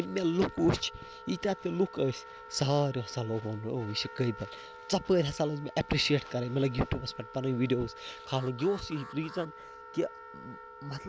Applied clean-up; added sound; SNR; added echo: none; Alarm + Wind instrument, woodwind instrument; 16 dB; none.